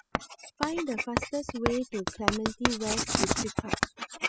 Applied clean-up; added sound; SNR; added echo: classical method spectral subtraction.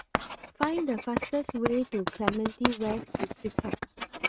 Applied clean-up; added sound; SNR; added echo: neural mask model RNNoise.